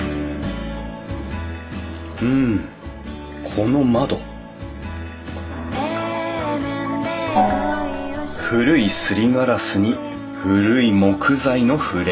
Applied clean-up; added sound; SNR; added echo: none; Gong; 4 dB; reverberation time 0.2 s.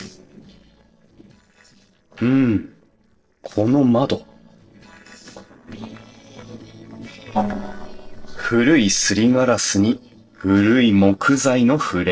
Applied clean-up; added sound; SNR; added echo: neural separator model SepFormer DNS4.